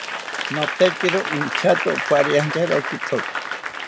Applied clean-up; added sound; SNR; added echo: none; Applause / Crowd; 4 dB; none.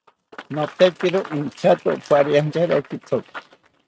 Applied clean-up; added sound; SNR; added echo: neural mask model RNNoise.